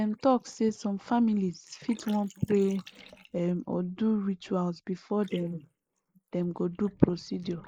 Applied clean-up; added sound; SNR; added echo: neural mask model Resemble Enhance denoiser.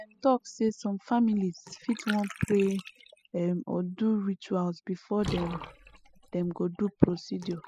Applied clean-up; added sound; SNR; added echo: classical method spectral subtraction.